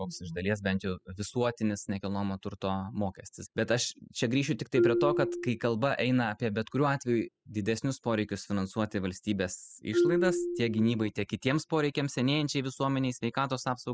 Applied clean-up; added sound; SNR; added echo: classical method spectral subtraction.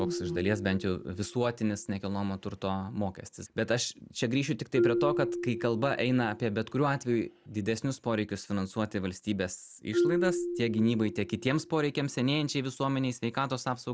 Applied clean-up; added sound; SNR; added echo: none; Marimba, xylophone; 7 dB; none.